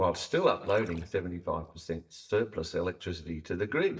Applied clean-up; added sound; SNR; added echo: neural mask model DeepFilterNet 3.